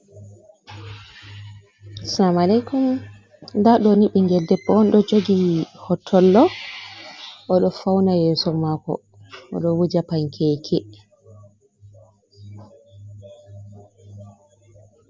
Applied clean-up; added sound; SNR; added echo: none; none; none; none.